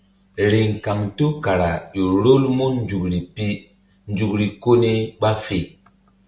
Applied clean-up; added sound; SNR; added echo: none; none; none; none.